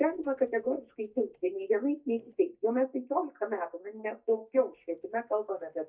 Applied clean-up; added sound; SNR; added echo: neural mask model DeepFilterNet 3.